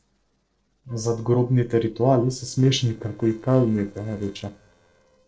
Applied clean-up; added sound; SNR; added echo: neural separator model SepFormer DNS4.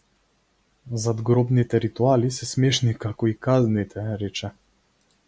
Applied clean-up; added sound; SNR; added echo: none; none; none; none.